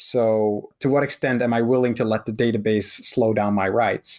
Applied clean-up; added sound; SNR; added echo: none; none; none; none.